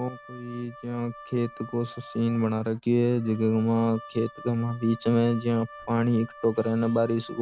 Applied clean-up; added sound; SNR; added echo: none; Wind instrument, woodwind instrument; 19 dB; none.